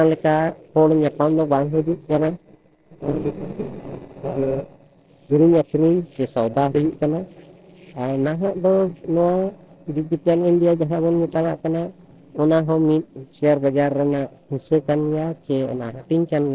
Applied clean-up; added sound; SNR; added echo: neural separator model SepFormer DNS4.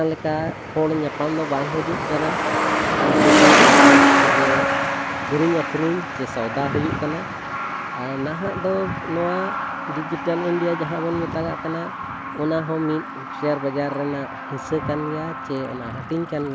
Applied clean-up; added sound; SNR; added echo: none; Truck; -3 dB; none.